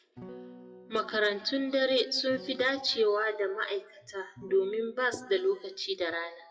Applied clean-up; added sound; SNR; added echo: classical method WPE with log-MMSE.